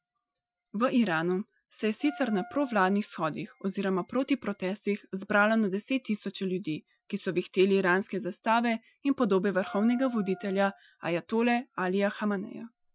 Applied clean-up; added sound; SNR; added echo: classical method Wiener filter.